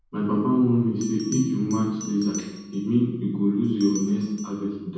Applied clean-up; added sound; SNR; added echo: none; Bell; 19 dB; reverberation time 1.1 s.